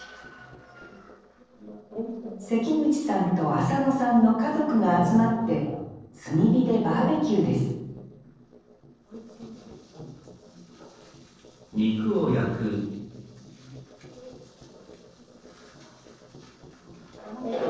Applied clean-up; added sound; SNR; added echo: neural separator model SepFormer DNS4.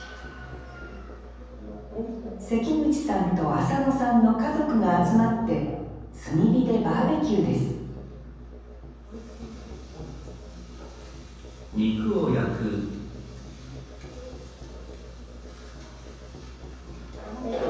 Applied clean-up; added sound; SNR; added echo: none; Musical instrument; 15 dB; reverberation time 1.1 s.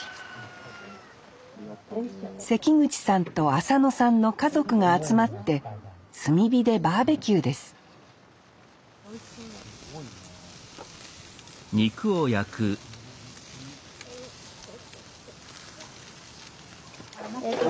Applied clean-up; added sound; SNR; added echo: none; none; none; none.